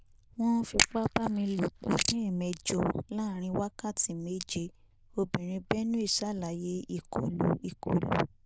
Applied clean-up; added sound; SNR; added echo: neural diffusion model UNIVERSE++.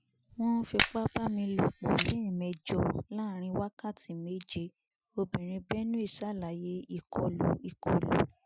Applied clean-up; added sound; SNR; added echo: classical method Wiener filter.